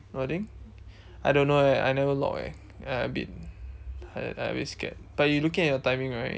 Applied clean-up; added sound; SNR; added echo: none; none; none; none.